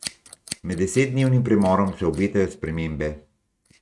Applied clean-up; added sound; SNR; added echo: neural mask model RNNoise.